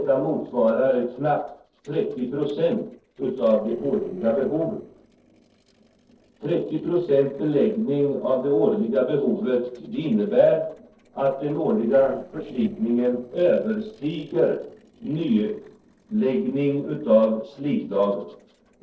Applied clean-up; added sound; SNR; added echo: neural separator model SepFormer DNS4.